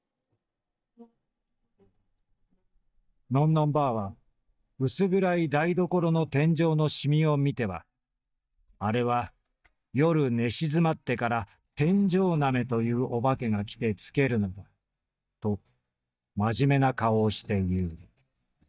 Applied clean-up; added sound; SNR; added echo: neural mask model DeepFilterNet 3.